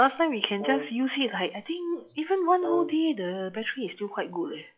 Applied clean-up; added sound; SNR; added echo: classical method log-MMSE.